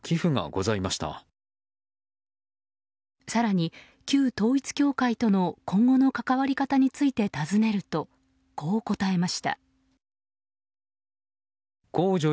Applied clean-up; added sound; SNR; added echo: none; none; none; none.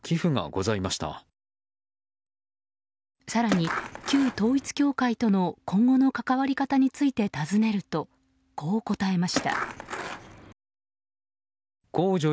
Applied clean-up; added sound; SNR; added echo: none; Skateboard; 6 dB; none.